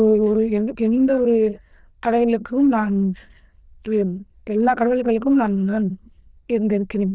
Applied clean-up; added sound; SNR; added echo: neural diffusion model UNIVERSE++.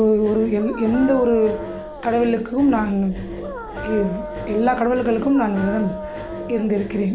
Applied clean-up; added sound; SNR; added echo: none; Dog + Engine; 10 dB; none.